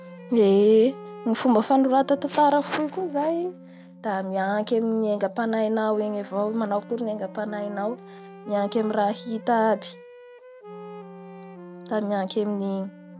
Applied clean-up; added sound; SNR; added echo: none; Wind instrument, woodwind instrument + Wind instrument, woodwind instrument; 18 dB; none.